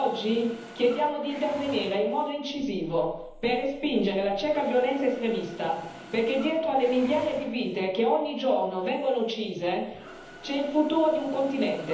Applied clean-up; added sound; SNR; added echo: none; Mechanisms; 20 dB; reverberation time 1.3 s.